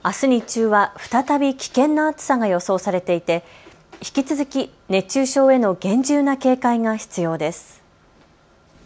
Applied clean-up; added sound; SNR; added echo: none; none; none; none.